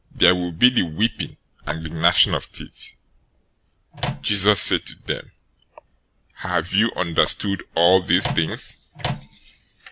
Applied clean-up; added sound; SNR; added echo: none; Microwave oven; 7 dB; none.